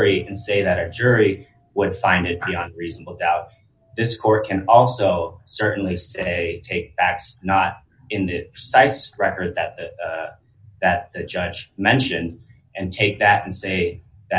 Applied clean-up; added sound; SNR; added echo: none; none; none; none.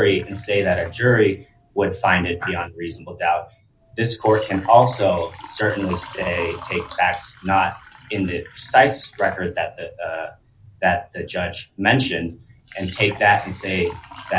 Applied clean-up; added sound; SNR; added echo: none; Water / Liquid; 20 dB; none.